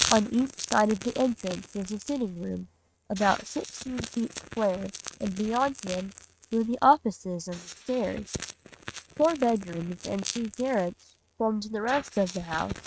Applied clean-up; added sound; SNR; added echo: neural mask model RNNoise.